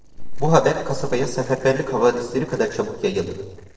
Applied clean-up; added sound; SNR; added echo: neural separator model SepFormer DNS4.